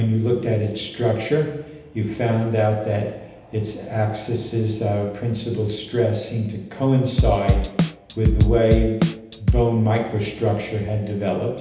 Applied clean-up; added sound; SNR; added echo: none; Drum / Drum kit; -2 dB; reverberation time 0.9 s.